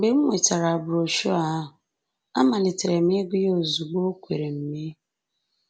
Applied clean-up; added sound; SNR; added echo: none; none; none; none.